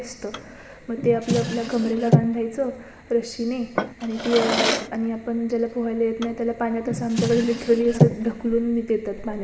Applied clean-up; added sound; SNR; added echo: none; Drawer open or close; 3 dB; reverberation time 1.7 s.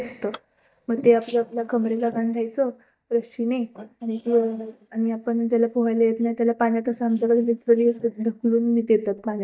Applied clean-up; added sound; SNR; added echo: neural mask model DeepFilterNet 3.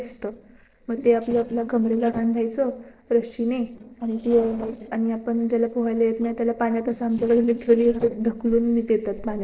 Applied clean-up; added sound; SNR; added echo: neural separator model SepFormer DNS4.